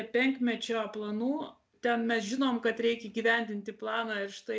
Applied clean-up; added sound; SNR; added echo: none; none; none; none.